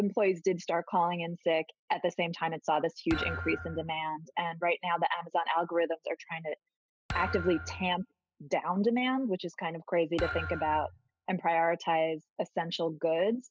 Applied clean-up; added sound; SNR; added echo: classical method spectral subtraction.